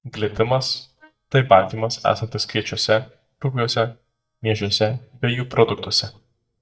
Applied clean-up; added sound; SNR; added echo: neural mask model DeepFilterNet 3.